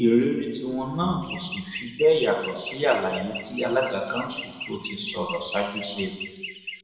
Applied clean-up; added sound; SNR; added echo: none; Chirp, tweet; 9 dB; reverberation time 1.2 s.